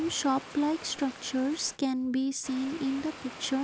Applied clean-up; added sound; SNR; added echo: none; Water; 16 dB; none.